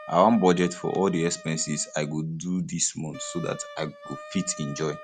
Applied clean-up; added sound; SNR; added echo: none; Wind instrument, woodwind instrument; 17 dB; none.